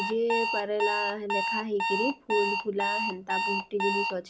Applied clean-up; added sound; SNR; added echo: none; Alarm; 0 dB; none.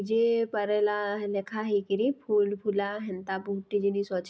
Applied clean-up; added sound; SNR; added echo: none; none; none; none.